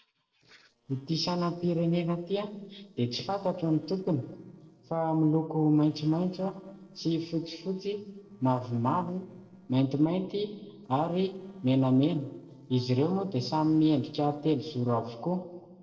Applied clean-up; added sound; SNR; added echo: neural separator model SepFormer DNS4.